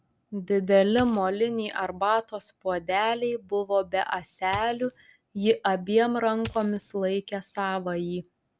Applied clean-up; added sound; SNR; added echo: none; Coin (dropping); 13 dB; none.